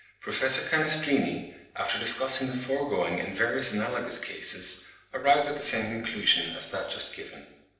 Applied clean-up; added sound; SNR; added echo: neural separator model SepFormer DNS4.